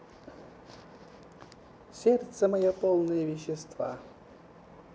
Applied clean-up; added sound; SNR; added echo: none; none; none; none.